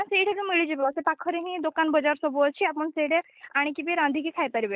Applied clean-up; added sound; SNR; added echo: neural mask model Resemble Enhance denoiser.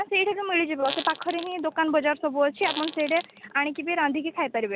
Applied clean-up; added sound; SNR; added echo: none; Fart; 11 dB; none.